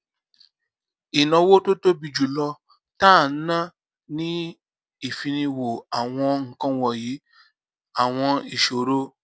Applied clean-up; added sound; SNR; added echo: none; none; none; none.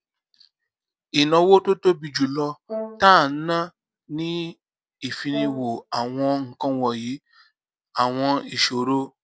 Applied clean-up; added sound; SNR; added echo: none; Brass instrument; 13 dB; none.